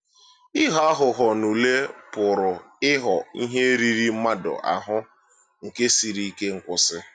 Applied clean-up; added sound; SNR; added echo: none; none; none; none.